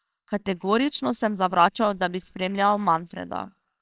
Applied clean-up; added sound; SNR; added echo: neural separator model SepFormer WHAMR!.